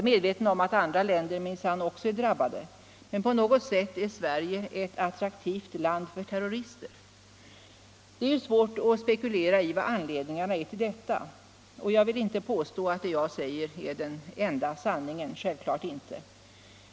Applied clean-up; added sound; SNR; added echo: none; none; none; none.